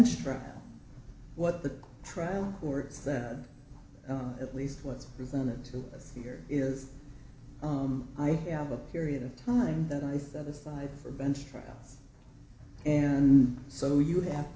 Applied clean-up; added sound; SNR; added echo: none; none; none; reverberation time 2.0 s.